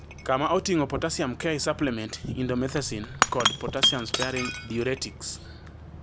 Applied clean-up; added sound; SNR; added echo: none; Shatter / Crushing; 3 dB; none.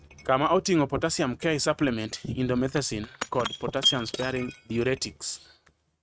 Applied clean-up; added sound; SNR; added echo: neural mask model RNNoise.